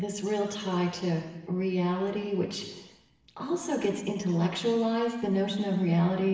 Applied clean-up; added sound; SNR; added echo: none; none; none; reverberation time 1.1 s.